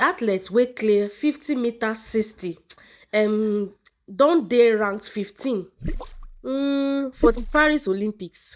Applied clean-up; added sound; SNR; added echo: neural mask model DeepFilterNet 3.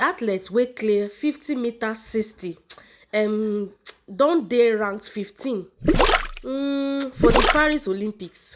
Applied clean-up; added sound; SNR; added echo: none; Gurgling; -2 dB; none.